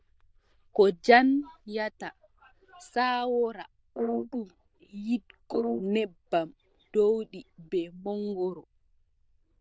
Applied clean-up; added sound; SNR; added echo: neural diffusion model UNIVERSE++.